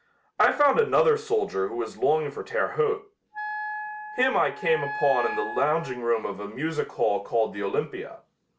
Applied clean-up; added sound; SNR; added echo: none; Wind instrument, woodwind instrument; 9 dB; none.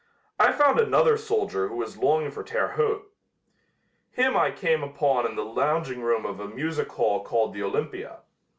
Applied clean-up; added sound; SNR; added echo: none; none; none; none.